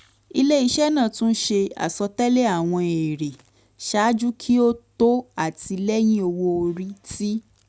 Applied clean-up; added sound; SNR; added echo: none; none; none; none.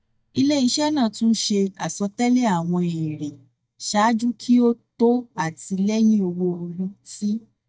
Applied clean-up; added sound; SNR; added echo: neural mask model DeepFilterNet 3.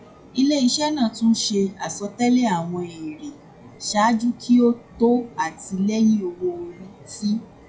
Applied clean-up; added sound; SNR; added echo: classical method WPE with log-MMSE.